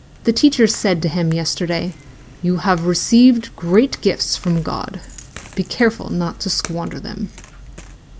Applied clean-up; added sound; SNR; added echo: none; Crack / Crackle; 19 dB; none.